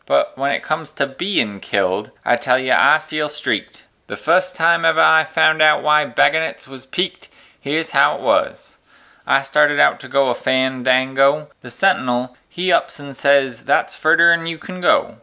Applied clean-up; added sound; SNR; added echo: none; none; none; none.